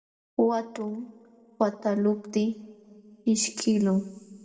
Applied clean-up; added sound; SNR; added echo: none; none; none; reverberation time 1.6 s.